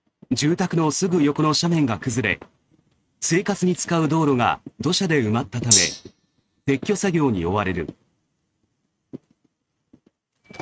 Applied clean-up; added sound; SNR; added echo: neural mask model RNNoise.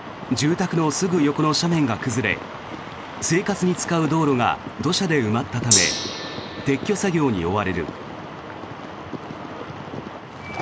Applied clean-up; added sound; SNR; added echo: none; Gong; 10 dB; none.